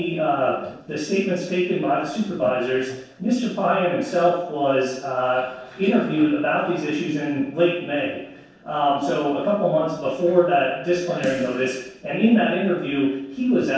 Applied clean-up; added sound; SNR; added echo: neural separator model SepFormer DNS4.